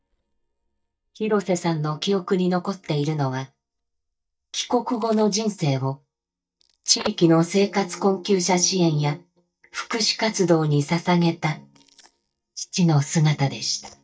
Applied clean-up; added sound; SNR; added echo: neural mask model DeepFilterNet 3.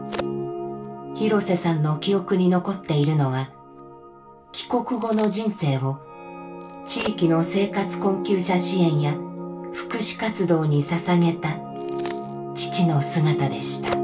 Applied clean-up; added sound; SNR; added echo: none; Crack; 20 dB; reverberation time 0.2 s.